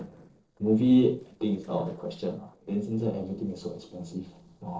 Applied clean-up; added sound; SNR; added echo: neural separator model SepFormer DNS4.